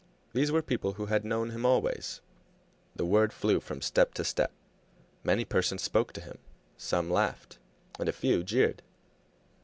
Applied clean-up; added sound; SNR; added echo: none; none; none; none.